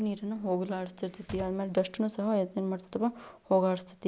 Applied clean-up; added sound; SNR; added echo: none; none; none; none.